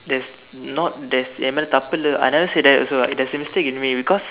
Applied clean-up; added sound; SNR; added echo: none; none; none; none.